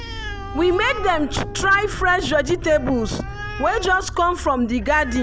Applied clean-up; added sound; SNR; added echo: none; Animal + Motor vehicle (road); 9 dB; none.